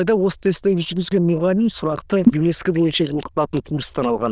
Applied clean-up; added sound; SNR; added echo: neural diffusion model UNIVERSE++.